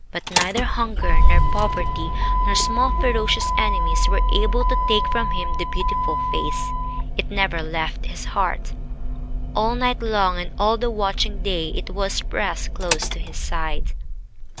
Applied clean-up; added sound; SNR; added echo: none; Motor vehicle (road); -5 dB; none.